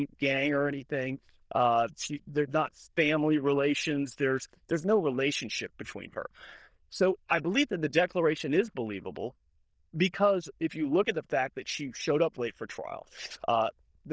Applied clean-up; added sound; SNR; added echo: neural diffusion model UNIVERSE++.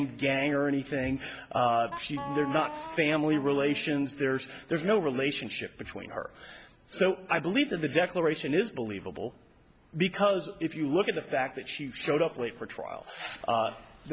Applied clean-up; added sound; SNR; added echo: none; Wind instrument, woodwind instrument; 11 dB; none.